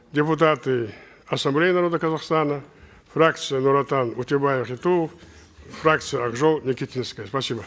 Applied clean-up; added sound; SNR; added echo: none; none; none; none.